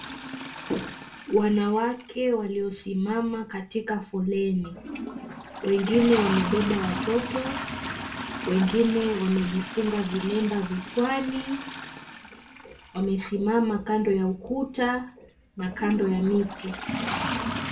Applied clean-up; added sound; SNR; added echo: none; Toilet flush; 9 dB; reverberation time 0.2 s.